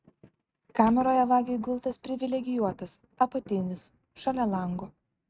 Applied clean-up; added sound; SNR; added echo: neural mask model RNNoise.